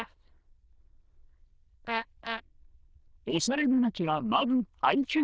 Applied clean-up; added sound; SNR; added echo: neural diffusion model UNIVERSE++.